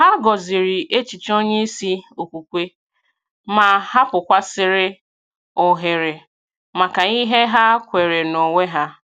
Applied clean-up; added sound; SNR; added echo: none; none; none; none.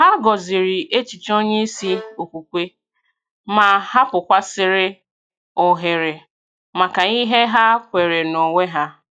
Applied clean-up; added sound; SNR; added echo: classical method log-MMSE.